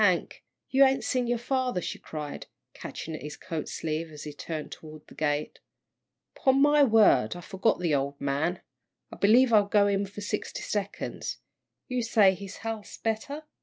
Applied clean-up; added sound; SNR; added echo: none; none; none; none.